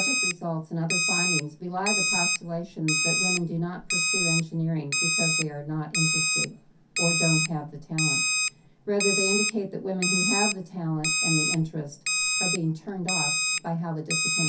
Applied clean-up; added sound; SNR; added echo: none; Alarm; -3 dB; reverberation time 0.3 s.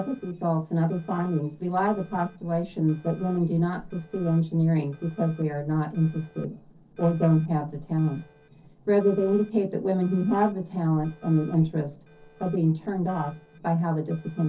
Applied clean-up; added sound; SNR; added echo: neural separator model SepFormer DNS4.